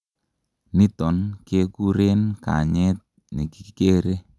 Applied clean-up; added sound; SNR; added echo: none; none; none; none.